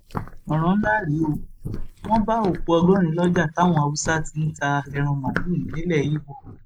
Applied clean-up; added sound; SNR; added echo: neural mask model Resemble Enhance denoiser.